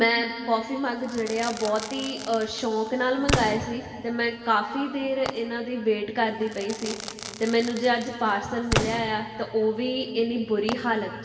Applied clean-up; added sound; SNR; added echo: none; Crackle / Fireworks; 9 dB; reverberation time 2.4 s.